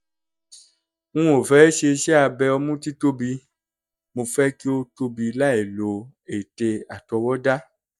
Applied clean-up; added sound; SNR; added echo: neural mask model DeepFilterNet 3.